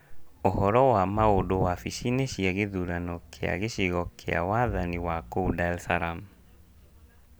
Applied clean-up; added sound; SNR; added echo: none; Bowed string instrument; 15 dB; none.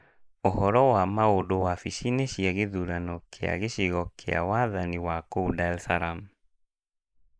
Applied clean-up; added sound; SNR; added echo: neural mask model Resemble Enhance denoiser.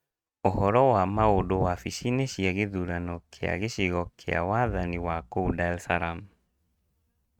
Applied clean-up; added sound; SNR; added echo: neural mask model RNNoise.